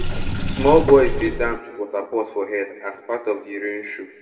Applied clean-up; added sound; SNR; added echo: none; Sink (filling or washing) / Water; 6 dB; reverberation time 1.5 s.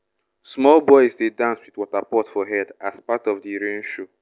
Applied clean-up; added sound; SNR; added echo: none; none; none; none.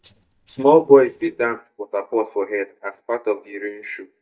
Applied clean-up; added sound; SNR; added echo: neural mask model DeepFilterNet 3.